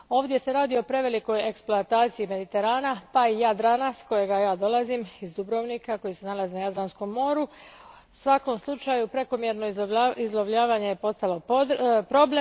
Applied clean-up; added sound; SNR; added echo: none; none; none; none.